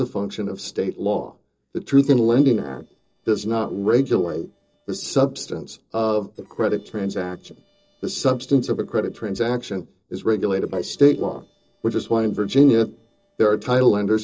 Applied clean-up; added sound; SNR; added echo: neural separator model SepFormer DNS4.